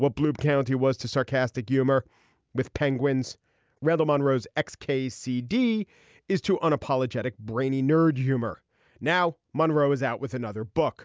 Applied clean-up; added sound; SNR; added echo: none; none; none; none.